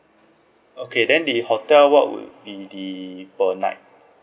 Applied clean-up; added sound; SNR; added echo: none; none; none; none.